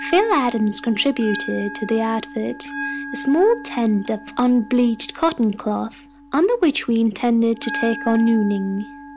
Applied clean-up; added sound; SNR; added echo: none; Bell; 14 dB; none.